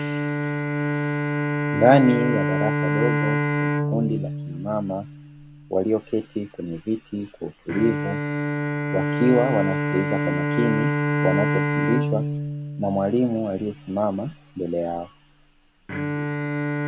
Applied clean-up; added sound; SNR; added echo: none; Bowed string instrument; 0 dB; none.